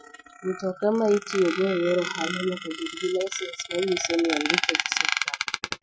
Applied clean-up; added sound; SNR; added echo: classical method Wiener filter.